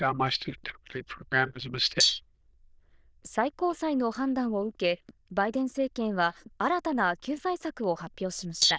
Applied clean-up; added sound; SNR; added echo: neural diffusion model UNIVERSE++.